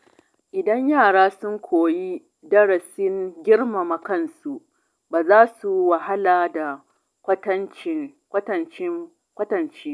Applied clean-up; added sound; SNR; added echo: none; none; none; none.